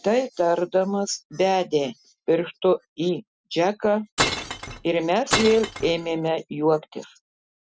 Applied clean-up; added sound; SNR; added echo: none; Glass; 4 dB; none.